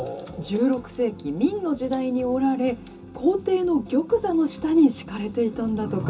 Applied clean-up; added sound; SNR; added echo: none; none; none; reverberation time 0.2 s.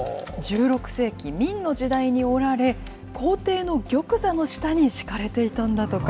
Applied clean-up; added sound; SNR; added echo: none; none; none; none.